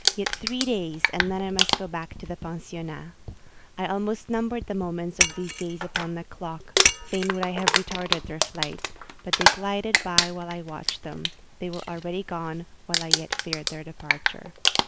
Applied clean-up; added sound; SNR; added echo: none; Crumpling, crinkling + Shatter; -3 dB; none.